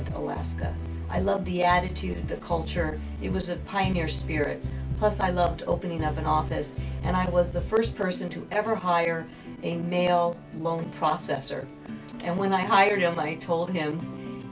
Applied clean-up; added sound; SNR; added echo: none; none; none; none.